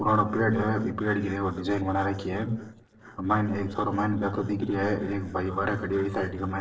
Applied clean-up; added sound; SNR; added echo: neural separator model SepFormer DNS4.